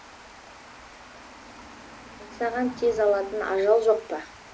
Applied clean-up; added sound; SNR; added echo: none; Water; 17 dB; none.